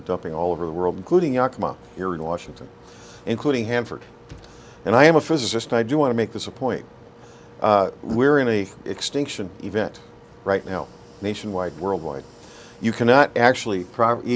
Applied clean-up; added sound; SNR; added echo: none; none; none; none.